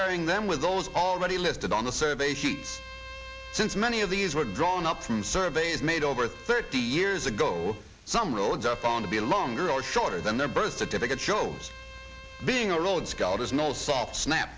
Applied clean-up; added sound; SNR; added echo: none; Bowed string instrument; 18 dB; none.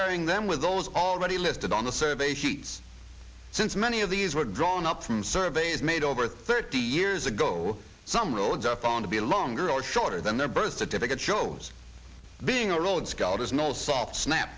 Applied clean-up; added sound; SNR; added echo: none; none; none; none.